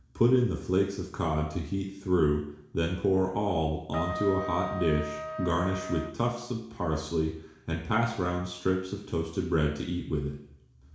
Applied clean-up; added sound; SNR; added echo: none; Trumpet; 8 dB; reverberation time 0.7 s.